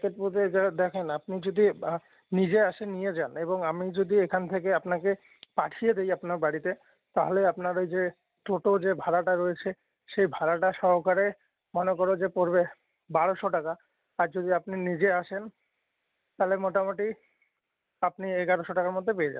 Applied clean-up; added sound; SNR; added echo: none; none; none; none.